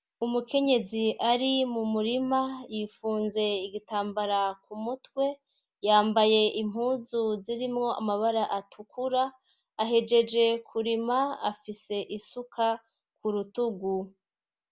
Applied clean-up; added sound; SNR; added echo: none; none; none; none.